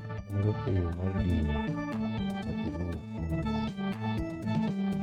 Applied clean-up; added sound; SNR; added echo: neural mask model RNNoise.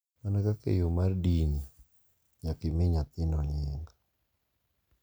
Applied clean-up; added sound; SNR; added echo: none; none; none; none.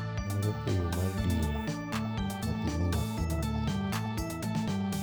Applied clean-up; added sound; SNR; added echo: none; Organ; -2 dB; none.